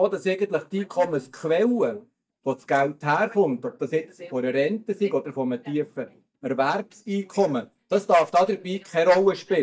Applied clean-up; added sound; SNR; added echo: neural mask model DeepFilterNet 3.